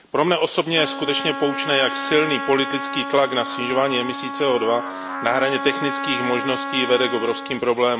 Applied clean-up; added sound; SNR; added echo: none; Trumpet; 7 dB; none.